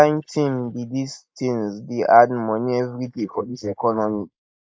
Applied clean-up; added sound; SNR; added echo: neural mask model Resemble Enhance denoiser.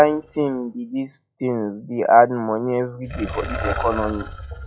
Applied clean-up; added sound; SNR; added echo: classical method log-MMSE.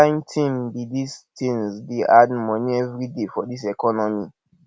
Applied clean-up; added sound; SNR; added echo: none; none; none; none.